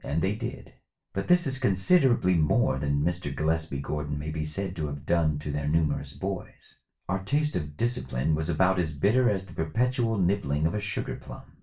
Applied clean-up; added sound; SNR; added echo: none; none; none; reverberation time 0.2 s.